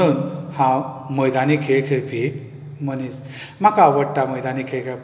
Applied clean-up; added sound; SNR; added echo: none; none; none; none.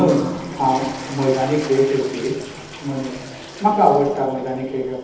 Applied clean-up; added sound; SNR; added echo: none; Toilet flush; 13 dB; reverberation time 0.6 s.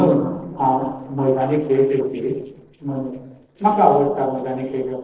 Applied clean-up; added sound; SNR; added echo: neural separator model SepFormer DNS4.